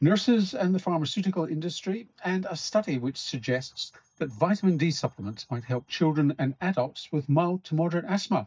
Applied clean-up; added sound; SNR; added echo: neural mask model DeepFilterNet 3.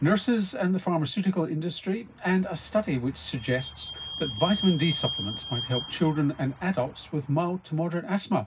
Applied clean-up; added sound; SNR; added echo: none; Squeak / Vehicle; 12 dB; reverberation time 0.4 s.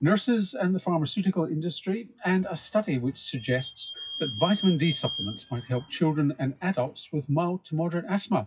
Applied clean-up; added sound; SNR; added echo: classical method WPE with log-MMSE.